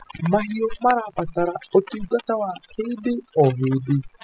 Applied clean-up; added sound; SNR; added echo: classical method spectral subtraction.